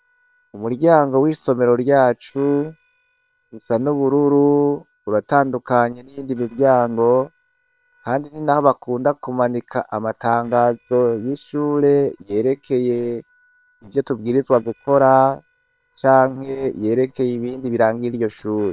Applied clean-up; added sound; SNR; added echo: neural separator model SepFormer WHAM!.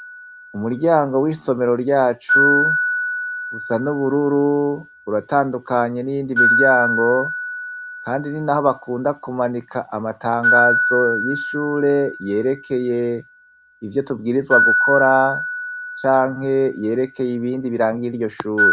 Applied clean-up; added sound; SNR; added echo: none; Glockenspiel; 2 dB; none.